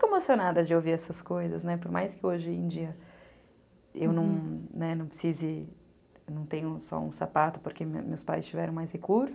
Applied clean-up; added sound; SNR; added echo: none; none; none; none.